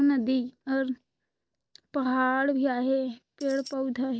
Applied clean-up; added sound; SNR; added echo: neural mask model DeepFilterNet 3.